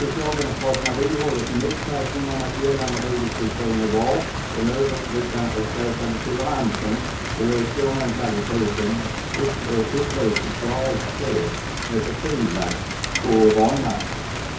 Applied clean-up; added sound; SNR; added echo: none; Rain; 4 dB; reverberation time 0.6 s.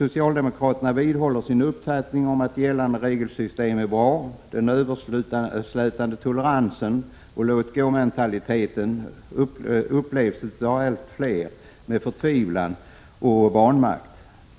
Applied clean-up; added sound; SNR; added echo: none; none; none; none.